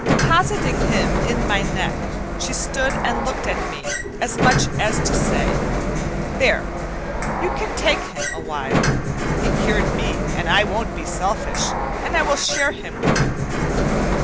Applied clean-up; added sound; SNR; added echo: none; Sliding door; -4 dB; none.